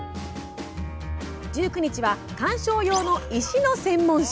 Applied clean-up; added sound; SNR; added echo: none; none; none; none.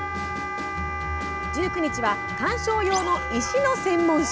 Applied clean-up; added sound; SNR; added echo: none; Wind instrument, woodwind instrument; 5 dB; none.